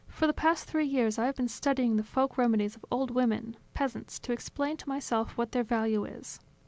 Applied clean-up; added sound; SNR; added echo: none; none; none; none.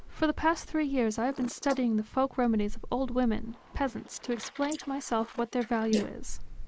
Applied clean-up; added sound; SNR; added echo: neural mask model Resemble Enhance denoiser.